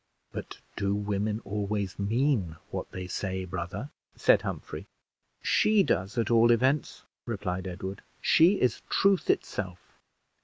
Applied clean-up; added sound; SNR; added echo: none; none; none; none.